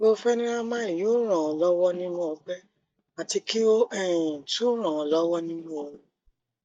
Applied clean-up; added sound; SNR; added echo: neural mask model DeepFilterNet 3.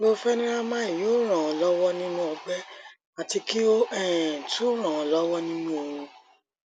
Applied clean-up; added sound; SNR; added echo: none; none; none; none.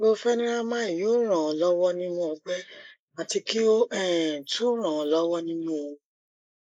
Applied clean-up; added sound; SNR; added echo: neural mask model Resemble Enhance denoiser.